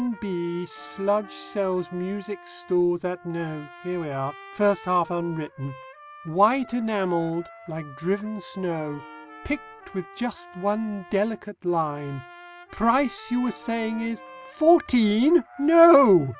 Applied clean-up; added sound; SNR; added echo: none; Trumpet + Bell; 20 dB; none.